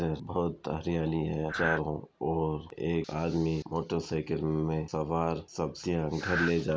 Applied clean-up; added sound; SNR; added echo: none; Breathing; 1 dB; none.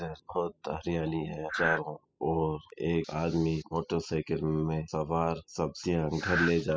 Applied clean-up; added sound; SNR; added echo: classical method spectral subtraction.